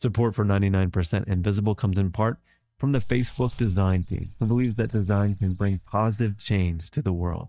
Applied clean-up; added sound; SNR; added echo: neural mask model DeepFilterNet 3.